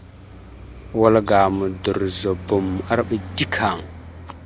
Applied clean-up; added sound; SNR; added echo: none; Traffic noise, roadway noise; 14 dB; none.